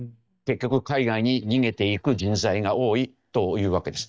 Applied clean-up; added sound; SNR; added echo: neural mask model DeepFilterNet 3.